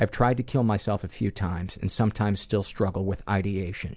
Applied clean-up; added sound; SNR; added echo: none; none; none; none.